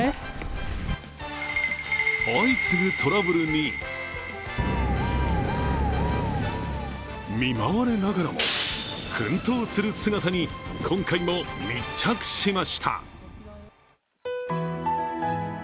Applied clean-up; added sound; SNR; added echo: none; none; none; none.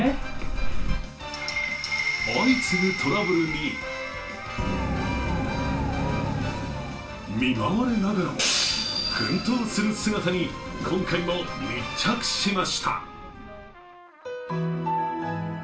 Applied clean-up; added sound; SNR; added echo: none; Trumpet; 19 dB; reverberation time 0.3 s.